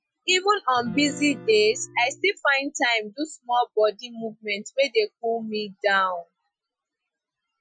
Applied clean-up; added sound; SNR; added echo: classical method Wiener filter.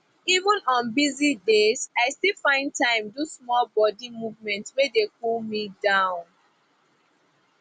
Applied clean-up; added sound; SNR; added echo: none; none; none; none.